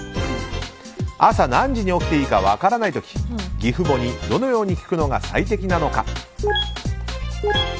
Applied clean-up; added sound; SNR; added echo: none; none; none; none.